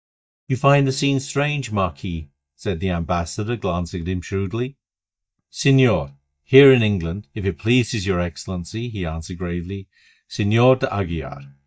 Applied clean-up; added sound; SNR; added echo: neural mask model DeepFilterNet 3.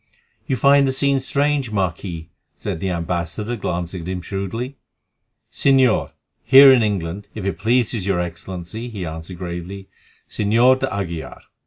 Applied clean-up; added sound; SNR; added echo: none; none; none; none.